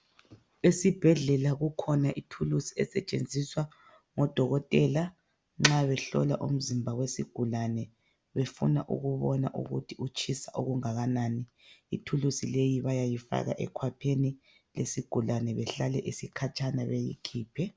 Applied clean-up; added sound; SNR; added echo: none; none; none; none.